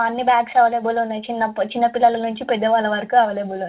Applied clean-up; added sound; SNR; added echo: none; none; none; reverberation time 0.2 s.